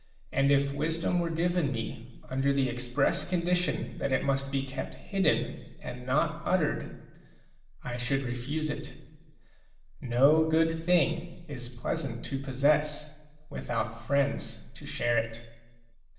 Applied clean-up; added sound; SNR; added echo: none; none; none; reverberation time 1.0 s.